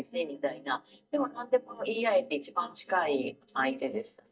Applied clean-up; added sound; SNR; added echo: neural mask model DeepFilterNet 3.